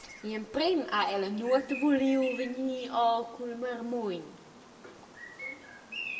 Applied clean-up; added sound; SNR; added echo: none; Bird vocalization, bird call, bird song; 15 dB; reverberation time 1.2 s.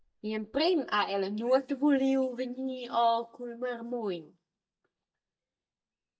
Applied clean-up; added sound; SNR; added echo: neural mask model DeepFilterNet 3.